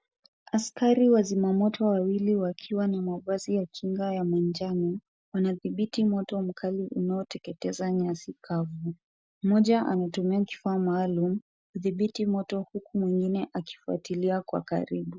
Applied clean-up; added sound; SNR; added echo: none; none; none; none.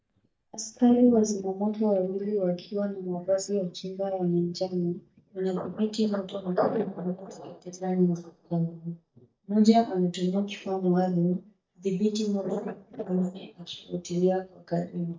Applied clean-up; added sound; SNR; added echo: neural mask model DeepFilterNet 3.